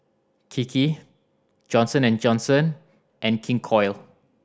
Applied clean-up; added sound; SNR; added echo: none; none; none; none.